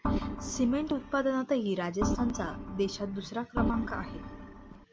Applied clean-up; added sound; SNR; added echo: none; Organ; 2 dB; none.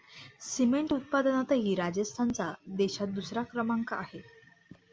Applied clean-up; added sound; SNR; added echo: none; none; none; none.